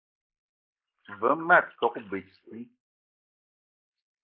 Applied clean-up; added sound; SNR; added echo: neural mask model Resemble Enhance denoiser.